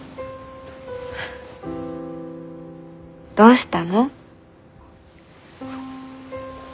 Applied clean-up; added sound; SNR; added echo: none; none; none; none.